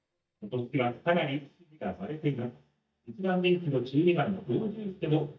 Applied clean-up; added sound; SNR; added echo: neural mask model DeepFilterNet 3.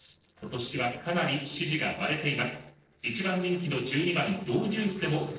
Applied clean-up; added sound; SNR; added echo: neural separator model SepFormer DNS4.